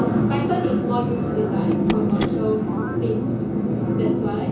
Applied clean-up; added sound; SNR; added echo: none; Telephone; 14 dB; reverberation time 0.7 s.